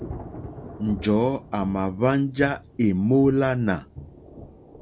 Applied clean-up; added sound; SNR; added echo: none; Thunder / Rain; 15 dB; none.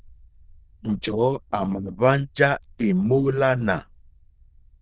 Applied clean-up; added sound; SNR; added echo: neural diffusion model UNIVERSE++.